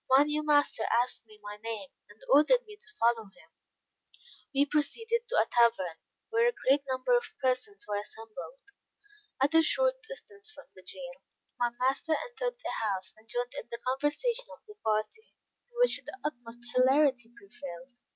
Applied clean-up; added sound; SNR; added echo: none; none; none; none.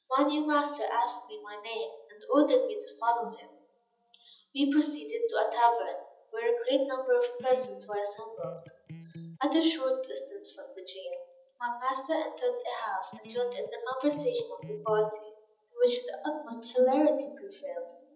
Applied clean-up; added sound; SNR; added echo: none; Electric guitar; 18 dB; reverberation time 1.2 s.